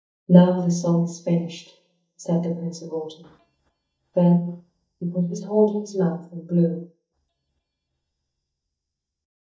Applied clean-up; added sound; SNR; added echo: neural mask model DeepFilterNet 3.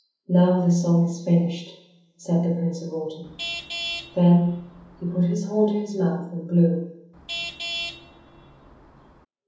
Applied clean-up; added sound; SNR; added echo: none; Traffic noise, roadway noise / Vehicle horn, car horn, honking; 12 dB; reverberation time 0.7 s.